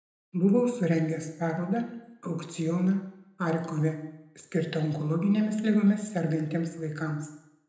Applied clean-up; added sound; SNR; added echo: none; none; none; reverberation time 0.8 s.